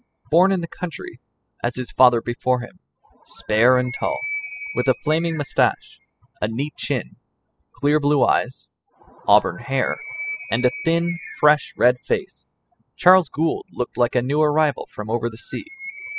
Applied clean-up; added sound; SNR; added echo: classical method spectral subtraction.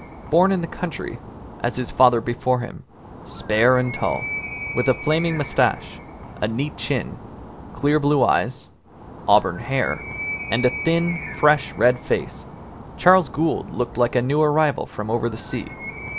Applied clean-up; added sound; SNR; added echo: none; Animal; 13 dB; none.